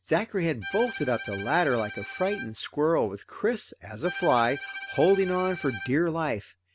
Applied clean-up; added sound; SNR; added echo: none; Bowed string instrument; 12 dB; none.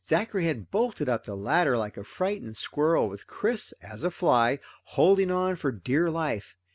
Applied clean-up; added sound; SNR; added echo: none; none; none; none.